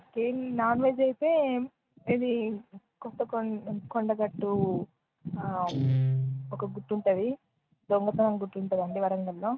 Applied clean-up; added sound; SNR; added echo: neural mask model RNNoise.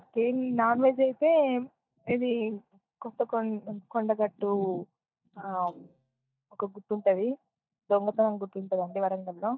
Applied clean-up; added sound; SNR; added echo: neural mask model DeepFilterNet 3.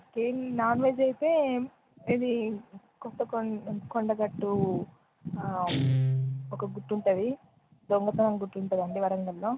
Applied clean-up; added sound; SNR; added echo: none; Guitar; 8 dB; none.